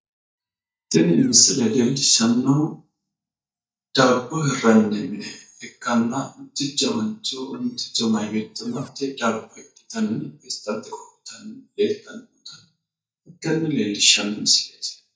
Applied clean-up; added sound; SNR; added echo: neural mask model DeepFilterNet 3.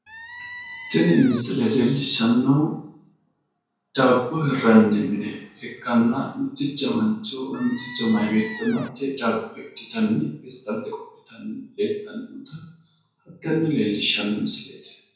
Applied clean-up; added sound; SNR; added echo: none; Squeak; 14 dB; reverberation time 0.5 s.